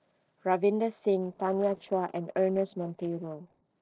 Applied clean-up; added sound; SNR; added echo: neural separator model SepFormer DNS4.